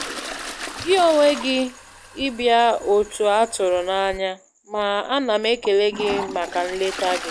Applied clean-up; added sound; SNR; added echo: none; Toilet flush; 13 dB; none.